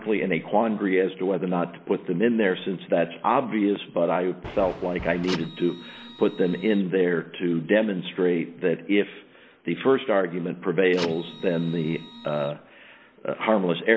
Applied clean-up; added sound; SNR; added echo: none; Printer + Thunder; 14 dB; none.